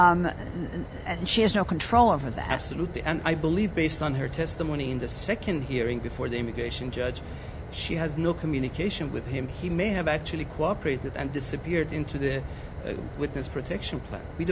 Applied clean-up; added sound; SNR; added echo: none; Fire; 9 dB; none.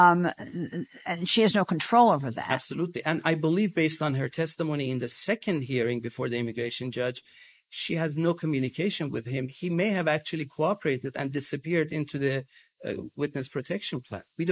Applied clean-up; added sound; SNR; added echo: neural mask model Resemble Enhance denoiser.